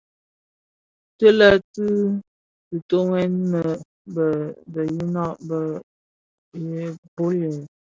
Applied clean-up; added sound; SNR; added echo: none; none; none; none.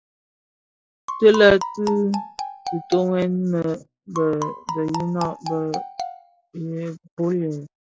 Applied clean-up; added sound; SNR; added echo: classical method log-MMSE.